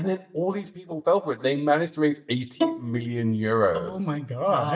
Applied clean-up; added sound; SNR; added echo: neural mask model DeepFilterNet 3.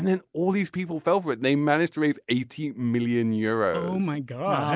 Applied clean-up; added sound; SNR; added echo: none; none; none; none.